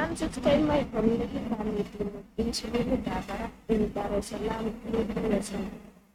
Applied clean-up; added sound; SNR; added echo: neural mask model RNNoise.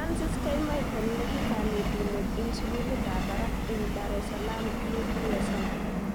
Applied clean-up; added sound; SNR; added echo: none; Subway, metro, underground; -5 dB; none.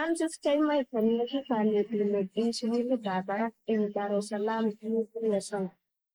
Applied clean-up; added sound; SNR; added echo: neural mask model Resemble Enhance denoiser.